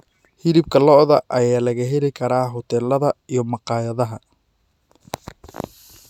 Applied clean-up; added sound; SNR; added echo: none; none; none; none.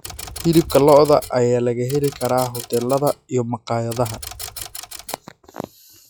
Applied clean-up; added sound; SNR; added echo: classical method log-MMSE.